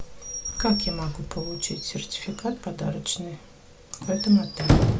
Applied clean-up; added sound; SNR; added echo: none; Squeak / Slam / Wood; 1 dB; none.